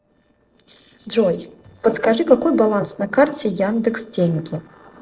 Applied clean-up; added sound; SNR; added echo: neural separator model SepFormer DNS4.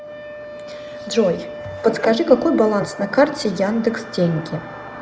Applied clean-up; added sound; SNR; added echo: none; Wind instrument, woodwind instrument; 15 dB; none.